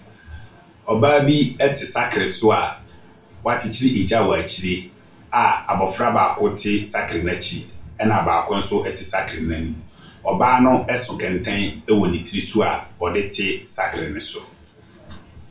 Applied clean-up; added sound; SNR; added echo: none; none; none; reverberation time 0.3 s.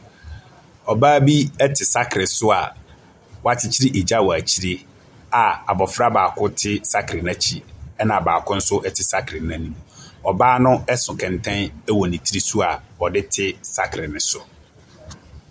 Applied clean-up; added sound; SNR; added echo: none; none; none; none.